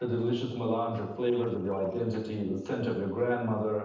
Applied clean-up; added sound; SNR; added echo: neural separator model SepFormer DNS4.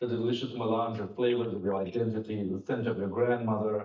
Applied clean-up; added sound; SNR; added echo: neural mask model DeepFilterNet 3.